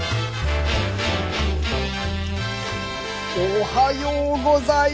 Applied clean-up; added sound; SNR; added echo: none; none; none; none.